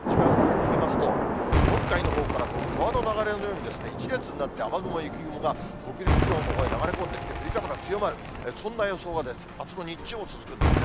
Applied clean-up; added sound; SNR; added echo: none; Cheering / Fireworks + Thunder / Rain; -4 dB; none.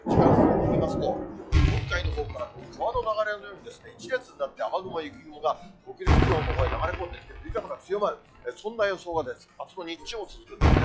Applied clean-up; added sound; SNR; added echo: classical method log-MMSE.